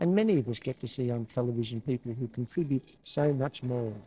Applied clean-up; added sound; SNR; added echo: neural separator model SepFormer DNS4.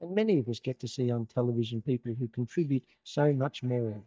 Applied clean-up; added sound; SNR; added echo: neural mask model DeepFilterNet 3.